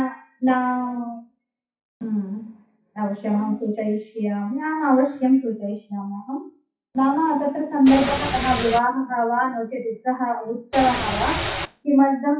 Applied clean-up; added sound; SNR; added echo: classical method WPE with log-MMSE.